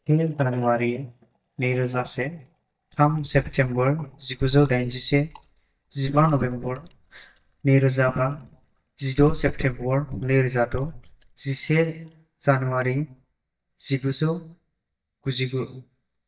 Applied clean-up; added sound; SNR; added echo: neural mask model DeepFilterNet 3.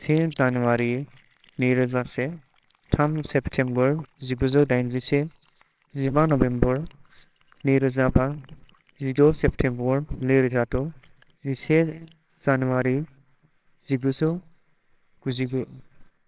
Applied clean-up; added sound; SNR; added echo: neural separator model SepFormer WHAMR!.